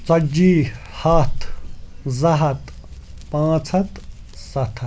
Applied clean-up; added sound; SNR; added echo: none; Hands; 7 dB; none.